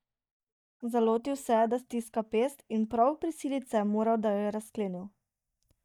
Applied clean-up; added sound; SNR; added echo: neural mask model DeepFilterNet 3.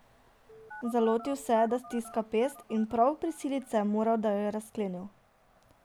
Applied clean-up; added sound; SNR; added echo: none; Telephone; 19 dB; none.